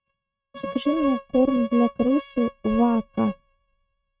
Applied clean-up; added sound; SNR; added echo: neural mask model RNNoise.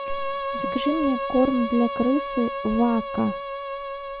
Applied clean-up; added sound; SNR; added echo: none; Bowed string instrument; 5 dB; none.